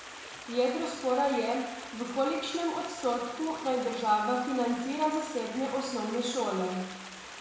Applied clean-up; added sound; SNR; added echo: none; Stream; 13 dB; reverberation time 1.0 s.